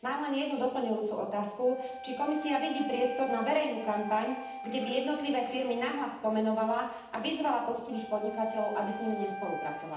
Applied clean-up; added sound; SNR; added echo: none; Wind instrument, woodwind instrument; 12 dB; reverberation time 0.8 s.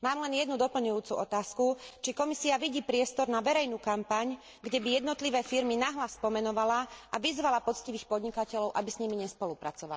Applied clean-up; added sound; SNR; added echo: none; none; none; none.